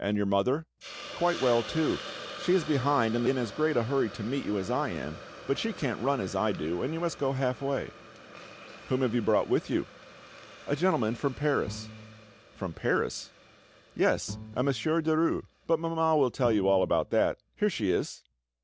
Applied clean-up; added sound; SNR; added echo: none; Hiss + Bowed string instrument; 16 dB; none.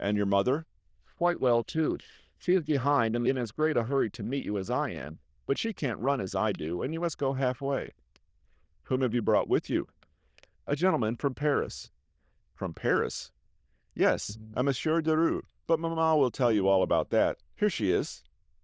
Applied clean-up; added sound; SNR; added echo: neural diffusion model UNIVERSE++.